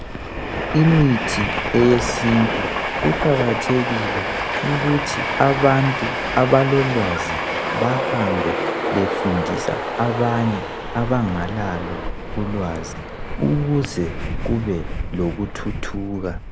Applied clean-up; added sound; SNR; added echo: none; Train; 3 dB; none.